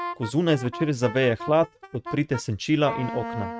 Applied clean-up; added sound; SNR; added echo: neural mask model RNNoise.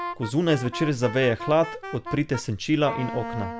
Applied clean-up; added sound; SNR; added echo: none; Wind instrument, woodwind instrument; 11 dB; none.